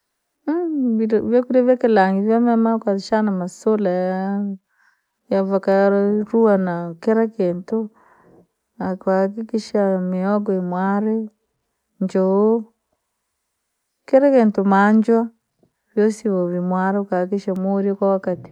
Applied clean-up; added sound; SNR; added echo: none; none; none; none.